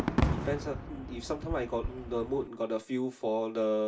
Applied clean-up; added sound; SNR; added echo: none; Fireworks; 3 dB; reverberation time 0.2 s.